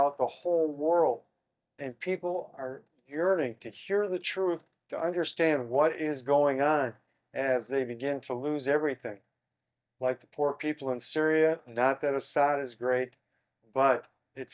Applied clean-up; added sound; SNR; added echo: neural mask model DeepFilterNet 3.